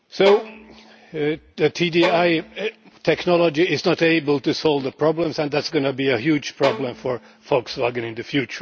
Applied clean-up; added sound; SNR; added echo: none; Bowed string instrument; 11 dB; none.